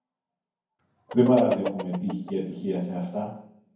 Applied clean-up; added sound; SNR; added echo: none; Chicken, rooster; 8 dB; reverberation time 0.9 s.